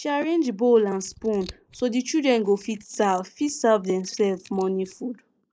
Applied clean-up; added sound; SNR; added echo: neural mask model Resemble Enhance denoiser.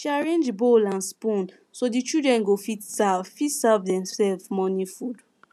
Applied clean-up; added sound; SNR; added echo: none; none; none; none.